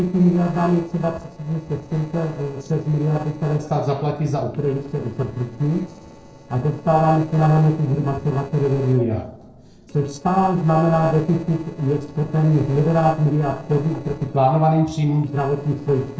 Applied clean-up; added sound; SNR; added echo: neural separator model SepFormer DNS4.